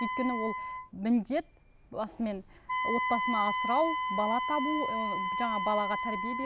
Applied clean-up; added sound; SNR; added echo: none; Wind instrument, woodwind instrument; 1 dB; none.